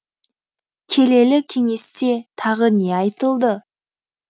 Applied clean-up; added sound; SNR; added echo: none; none; none; none.